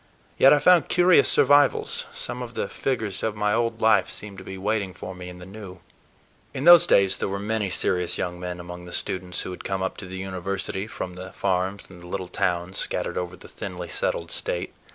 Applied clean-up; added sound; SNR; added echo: none; none; none; none.